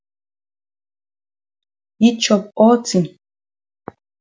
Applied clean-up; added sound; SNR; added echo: none; none; none; none.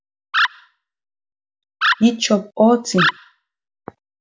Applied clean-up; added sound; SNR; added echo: none; Animal; 2 dB; none.